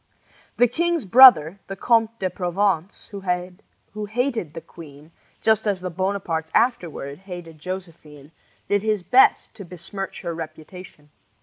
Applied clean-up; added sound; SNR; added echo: none; none; none; none.